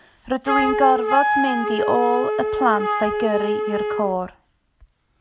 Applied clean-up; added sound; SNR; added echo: none; Wind instrument, woodwind instrument; 0 dB; none.